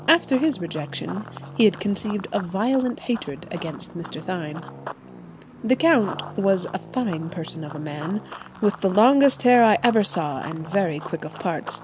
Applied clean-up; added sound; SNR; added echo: none; Traffic noise, roadway noise + Run; 15 dB; none.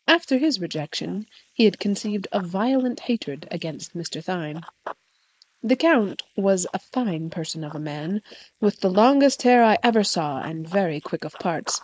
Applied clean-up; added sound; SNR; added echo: neural mask model Resemble Enhance denoiser.